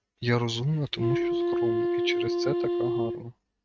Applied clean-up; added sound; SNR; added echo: neural mask model RNNoise.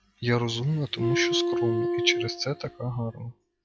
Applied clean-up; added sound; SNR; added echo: classical method log-MMSE.